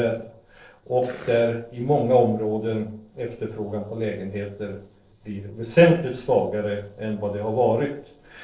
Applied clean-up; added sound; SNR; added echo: neural separator model SepFormer DNS4.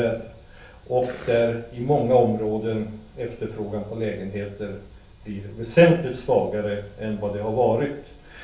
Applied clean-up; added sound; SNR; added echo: none; Cough; 18 dB; reverberation time 0.4 s.